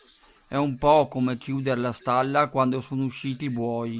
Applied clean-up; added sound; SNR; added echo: none; none; none; none.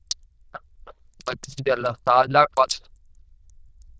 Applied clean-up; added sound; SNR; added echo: neural diffusion model UNIVERSE++.